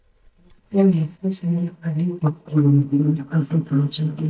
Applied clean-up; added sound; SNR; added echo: neural mask model DeepFilterNet 3.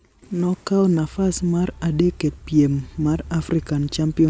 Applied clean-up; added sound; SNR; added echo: none; none; none; none.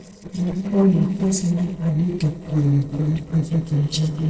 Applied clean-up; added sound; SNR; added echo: neural separator model SepFormer DNS4.